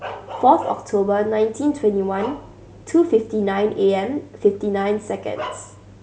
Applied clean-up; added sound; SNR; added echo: none; Bark; 17 dB; none.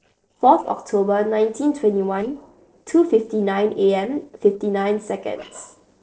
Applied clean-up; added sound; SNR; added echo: neural separator model SepFormer DNS4.